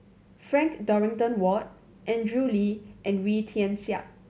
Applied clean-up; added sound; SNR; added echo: none; none; none; none.